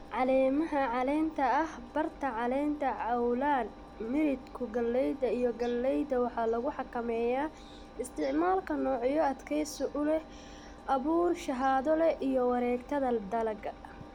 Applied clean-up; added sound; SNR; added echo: none; Engine; 17 dB; none.